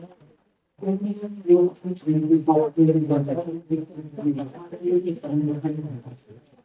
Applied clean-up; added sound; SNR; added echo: neural mask model DeepFilterNet 3.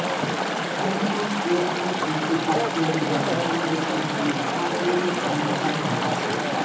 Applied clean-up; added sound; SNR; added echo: none; Chatter / Stream; -2 dB; reverberation time 0.6 s.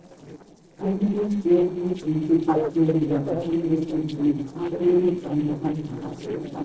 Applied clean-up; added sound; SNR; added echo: neural separator model SepFormer DNS4.